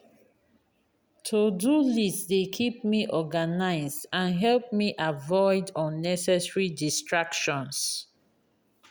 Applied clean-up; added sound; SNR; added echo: none; none; none; none.